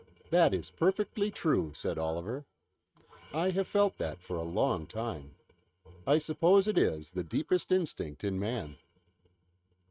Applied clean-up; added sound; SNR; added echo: neural mask model RNNoise.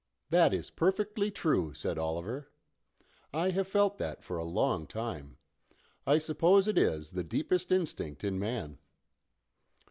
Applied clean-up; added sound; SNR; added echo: none; none; none; none.